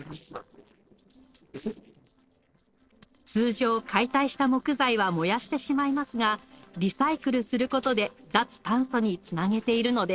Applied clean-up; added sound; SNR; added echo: neural separator model SepFormer DNS4.